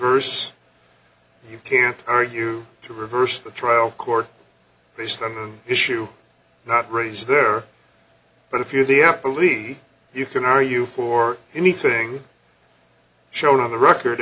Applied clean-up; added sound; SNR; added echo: none; none; none; none.